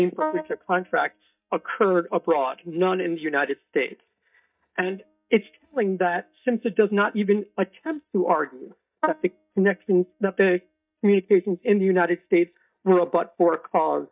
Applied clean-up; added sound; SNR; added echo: neural mask model DeepFilterNet 3.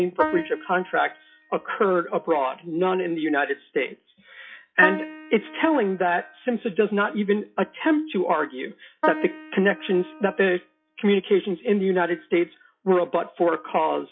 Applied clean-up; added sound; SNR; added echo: classical method WPE with log-MMSE.